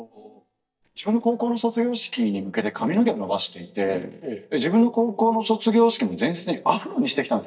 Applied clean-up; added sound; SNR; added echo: neural mask model DeepFilterNet 3.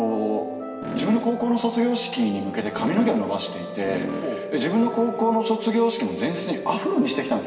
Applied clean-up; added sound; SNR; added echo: none; Fart; 7 dB; reverberation time 1.9 s.